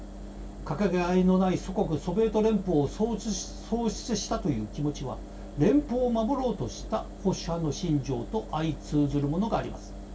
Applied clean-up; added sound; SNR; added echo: none; Engine; 12 dB; reverberation time 0.2 s.